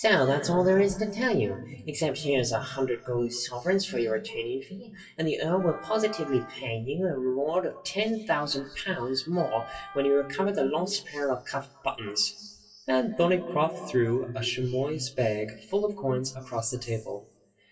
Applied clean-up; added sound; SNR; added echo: classical method WPE with log-MMSE.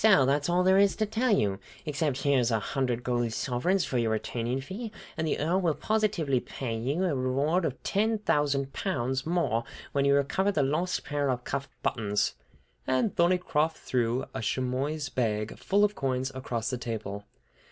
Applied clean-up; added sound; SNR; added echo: none; none; none; none.